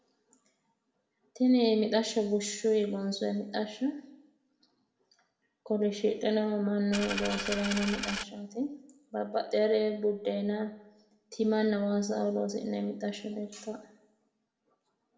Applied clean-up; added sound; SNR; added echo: none; Coin (dropping); 4 dB; reverberation time 0.7 s.